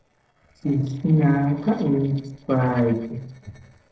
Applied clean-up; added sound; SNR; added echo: neural separator model SepFormer DNS4.